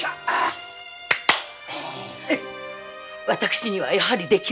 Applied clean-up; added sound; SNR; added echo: none; none; none; none.